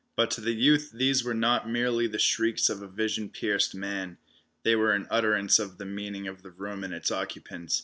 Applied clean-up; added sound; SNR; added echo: none; none; none; none.